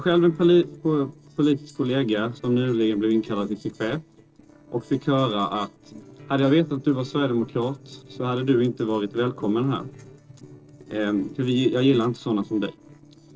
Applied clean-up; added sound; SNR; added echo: neural separator model SepFormer DNS4.